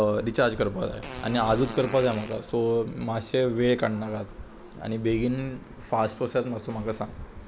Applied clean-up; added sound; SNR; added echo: none; Fart; 13 dB; none.